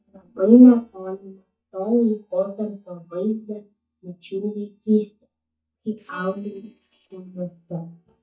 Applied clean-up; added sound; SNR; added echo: neural mask model DeepFilterNet 3.